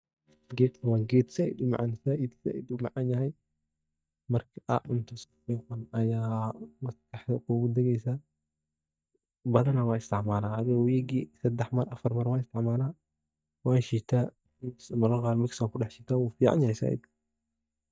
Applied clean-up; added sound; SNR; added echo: neural mask model DeepFilterNet 3.